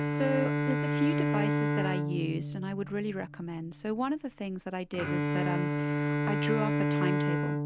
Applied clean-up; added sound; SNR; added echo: none; Bowed string instrument; -4 dB; none.